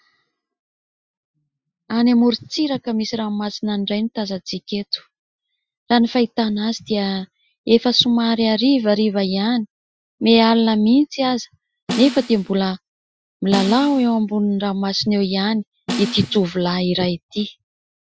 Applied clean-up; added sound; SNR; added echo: classical method Wiener filter.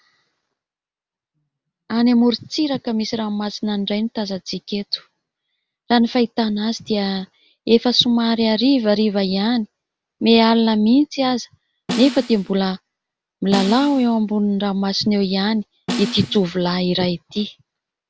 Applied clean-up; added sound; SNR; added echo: none; Snare drum; 10 dB; none.